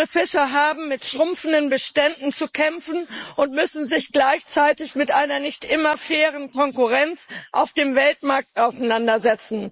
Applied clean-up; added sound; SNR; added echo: neural mask model Resemble Enhance denoiser.